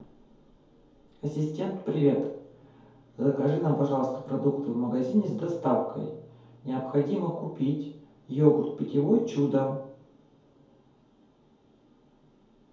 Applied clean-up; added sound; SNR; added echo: none; none; none; reverberation time 2.3 s.